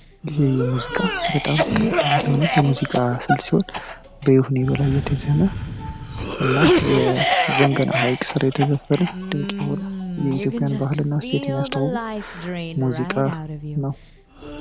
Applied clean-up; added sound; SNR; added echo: none; Cough; 3 dB; none.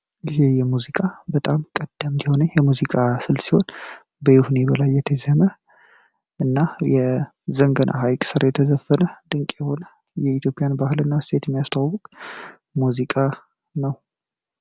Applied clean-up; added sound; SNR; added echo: none; none; none; none.